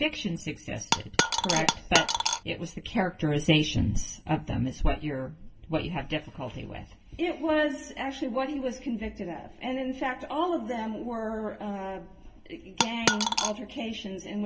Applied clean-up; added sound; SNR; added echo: none; Coin (dropping); -3 dB; reverberation time 0.2 s.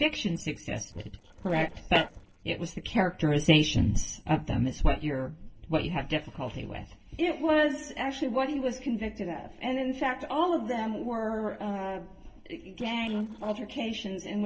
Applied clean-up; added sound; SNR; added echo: neural separator model SepFormer DNS4.